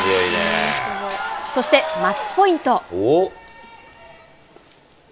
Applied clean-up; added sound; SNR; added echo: none; Piano; 16 dB; none.